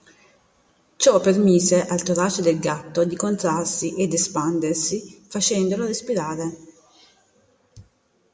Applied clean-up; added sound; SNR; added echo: none; none; none; none.